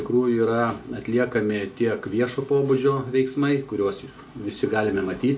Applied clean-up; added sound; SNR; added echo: none; none; none; reverberation time 0.2 s.